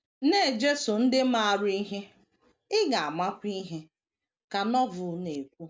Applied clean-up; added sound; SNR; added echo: none; none; none; none.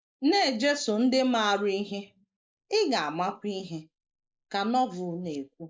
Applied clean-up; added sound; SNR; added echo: neural mask model Resemble Enhance denoiser.